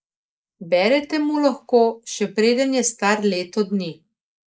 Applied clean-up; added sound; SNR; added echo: neural mask model Resemble Enhance denoiser.